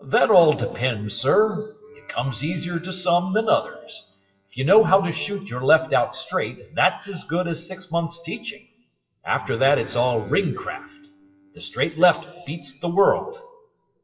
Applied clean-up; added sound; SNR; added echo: classical method WPE with log-MMSE.